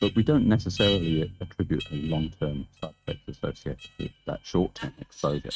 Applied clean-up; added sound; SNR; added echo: neural mask model RNNoise.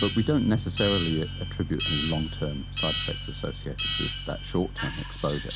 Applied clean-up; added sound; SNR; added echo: none; Alarm + Piano; 2 dB; none.